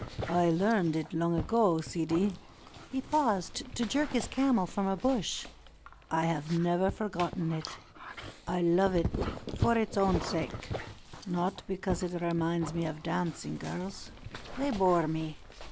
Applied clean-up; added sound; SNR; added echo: none; Dog; 10 dB; none.